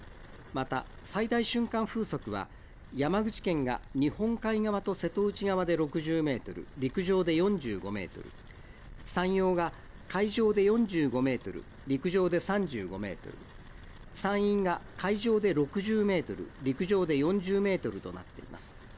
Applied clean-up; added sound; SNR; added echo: none; none; none; none.